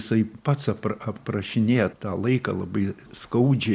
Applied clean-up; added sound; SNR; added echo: none; none; none; none.